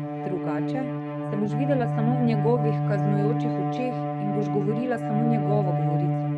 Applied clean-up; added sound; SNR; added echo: neural mask model RNNoise.